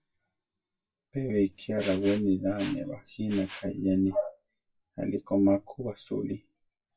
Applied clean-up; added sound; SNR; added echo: classical method WPE with log-MMSE.